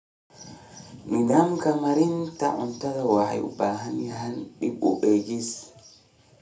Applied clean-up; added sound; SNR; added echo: none; none; none; reverberation time 0.3 s.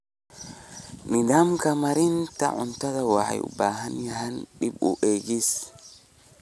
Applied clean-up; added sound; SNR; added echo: none; none; none; none.